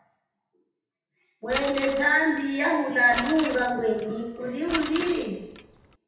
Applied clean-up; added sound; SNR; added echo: none; Bicycle; 10 dB; reverberation time 0.8 s.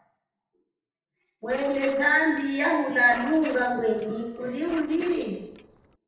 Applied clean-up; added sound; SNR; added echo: neural separator model SepFormer DNS4.